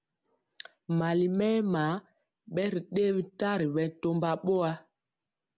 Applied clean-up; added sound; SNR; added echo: none; none; none; none.